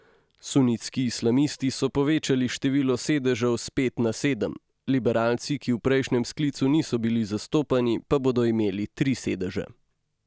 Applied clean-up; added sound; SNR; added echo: none; none; none; none.